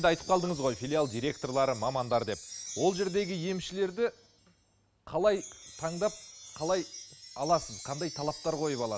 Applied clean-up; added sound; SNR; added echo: none; Wind chime; 15 dB; none.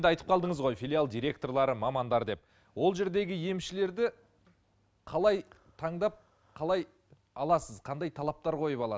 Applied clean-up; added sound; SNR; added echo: none; none; none; none.